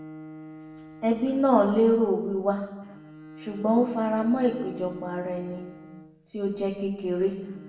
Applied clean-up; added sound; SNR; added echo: none; Bowed string instrument; 19 dB; reverberation time 1.0 s.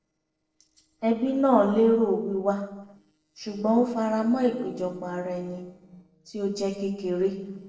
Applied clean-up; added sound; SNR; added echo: neural separator model SepFormer DNS4.